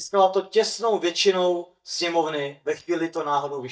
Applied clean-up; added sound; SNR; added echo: neural mask model DeepFilterNet 3.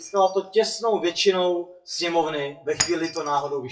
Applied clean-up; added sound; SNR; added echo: classical method WPE with log-MMSE.